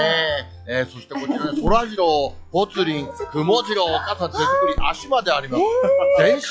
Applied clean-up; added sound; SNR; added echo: classical method log-MMSE.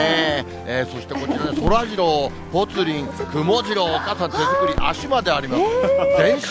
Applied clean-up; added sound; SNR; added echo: none; Crackle; 12 dB; none.